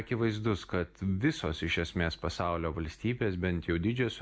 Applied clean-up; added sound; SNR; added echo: none; none; none; none.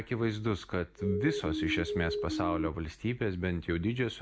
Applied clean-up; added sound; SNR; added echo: none; Siren; 1 dB; none.